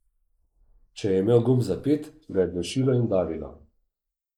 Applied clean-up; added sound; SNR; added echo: neural mask model Resemble Enhance denoiser.